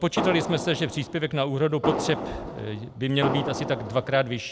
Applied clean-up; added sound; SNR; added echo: none; Fireworks; 5 dB; none.